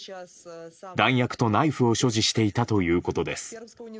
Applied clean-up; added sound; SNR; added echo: neural mask model Resemble Enhance denoiser.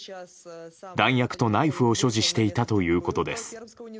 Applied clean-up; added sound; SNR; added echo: none; none; none; none.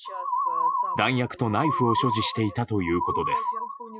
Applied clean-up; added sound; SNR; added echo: classical method Wiener filter.